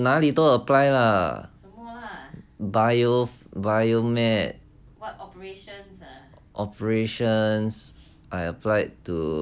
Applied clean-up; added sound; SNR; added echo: none; none; none; none.